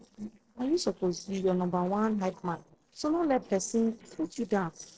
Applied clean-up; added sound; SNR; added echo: neural separator model SepFormer DNS4.